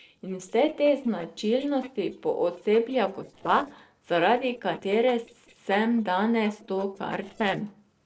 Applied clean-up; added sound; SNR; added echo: neural separator model SepFormer DNS4.